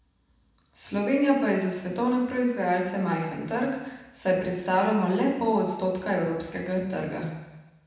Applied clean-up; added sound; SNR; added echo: none; none; none; reverberation time 1.1 s.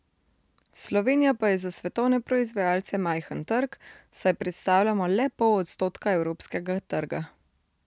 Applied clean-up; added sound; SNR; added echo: none; none; none; none.